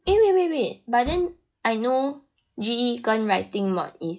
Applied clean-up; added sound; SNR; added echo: classical method log-MMSE.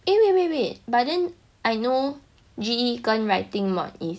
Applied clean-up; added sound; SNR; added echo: none; none; none; none.